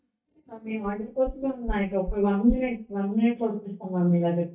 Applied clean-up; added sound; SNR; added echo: neural mask model DeepFilterNet 3.